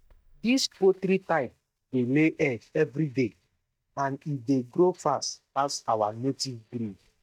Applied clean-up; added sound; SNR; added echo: neural mask model DeepFilterNet 3.